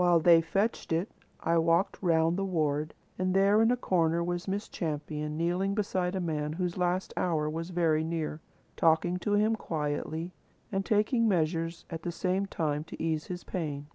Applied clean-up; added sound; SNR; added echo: none; none; none; none.